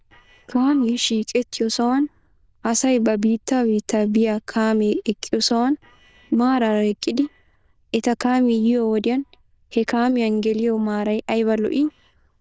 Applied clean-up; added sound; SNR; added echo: neural diffusion model UNIVERSE++.